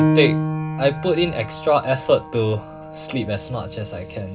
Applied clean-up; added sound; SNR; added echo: none; Piano; 3 dB; reverberation time 0.2 s.